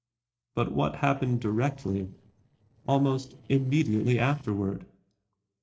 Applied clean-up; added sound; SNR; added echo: neural separator model SepFormer DNS4.